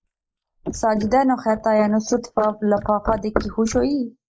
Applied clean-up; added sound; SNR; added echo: neural mask model Resemble Enhance denoiser.